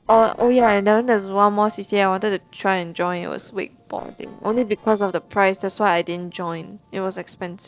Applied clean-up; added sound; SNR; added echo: neural separator model SepFormer DNS4.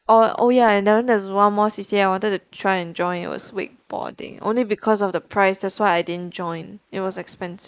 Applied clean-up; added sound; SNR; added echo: neural mask model Resemble Enhance denoiser.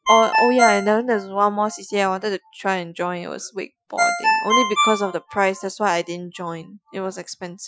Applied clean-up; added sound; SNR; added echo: classical method Wiener filter.